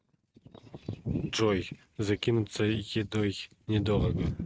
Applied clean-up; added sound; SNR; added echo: neural mask model RNNoise.